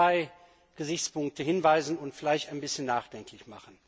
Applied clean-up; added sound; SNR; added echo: none; none; none; none.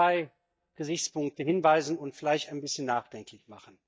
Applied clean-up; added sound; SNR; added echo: neural mask model DeepFilterNet 3.